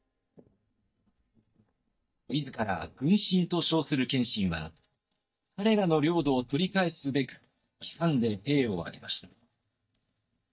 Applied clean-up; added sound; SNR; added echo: neural mask model DeepFilterNet 3.